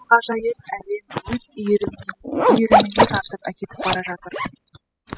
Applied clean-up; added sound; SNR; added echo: classical method spectral subtraction.